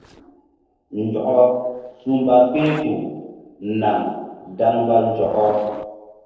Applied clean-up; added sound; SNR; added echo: neural separator model SepFormer DNS4.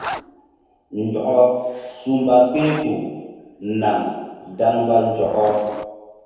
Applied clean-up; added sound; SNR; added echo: none; Zipper (clothing); 17 dB; reverberation time 1.2 s.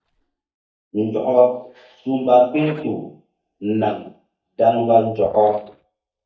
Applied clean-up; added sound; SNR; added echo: neural mask model DeepFilterNet 3.